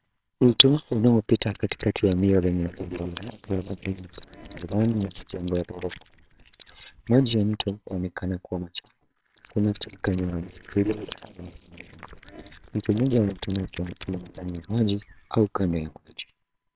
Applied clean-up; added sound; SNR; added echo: neural separator model SepFormer WHAMR!.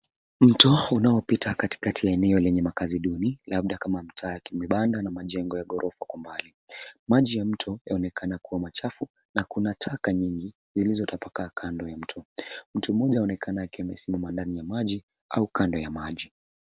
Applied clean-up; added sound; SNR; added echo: none; none; none; none.